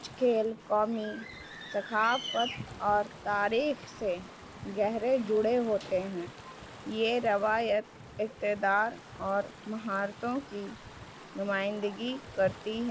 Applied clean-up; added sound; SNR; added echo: none; Stream / Ocean; 20 dB; none.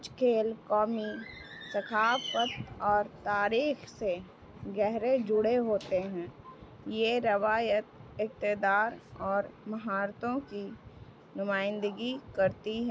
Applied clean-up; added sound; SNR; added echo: none; none; none; none.